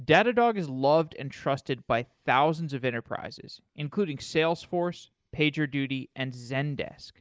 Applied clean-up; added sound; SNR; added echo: neural mask model Resemble Enhance denoiser.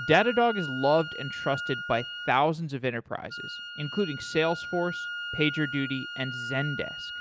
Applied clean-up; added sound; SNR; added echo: none; Wind instrument, woodwind instrument; 8 dB; none.